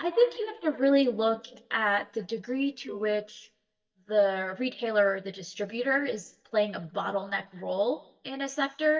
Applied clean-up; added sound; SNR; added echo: neural mask model DeepFilterNet 3.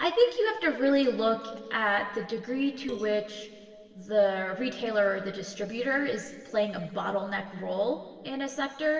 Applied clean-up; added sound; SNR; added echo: neural separator model SepFormer DNS4.